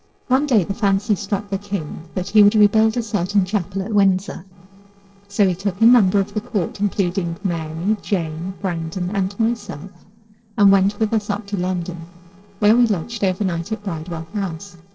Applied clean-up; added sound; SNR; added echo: neural separator model SepFormer DNS4.